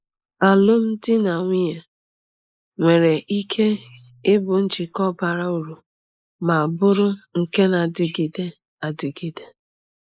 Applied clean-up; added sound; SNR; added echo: neural mask model Resemble Enhance denoiser.